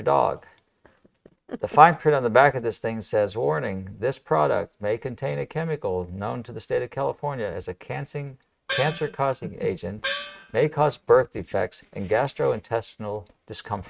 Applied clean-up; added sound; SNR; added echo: neural mask model RNNoise.